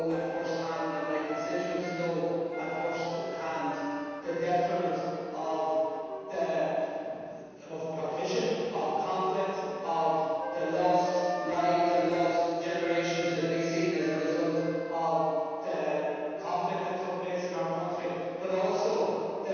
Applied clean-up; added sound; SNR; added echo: none; Wind instrument, woodwind instrument; 11 dB; reverberation time 2.1 s.